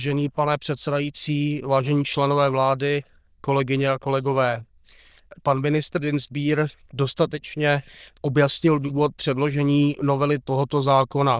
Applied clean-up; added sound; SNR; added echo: neural diffusion model UNIVERSE++.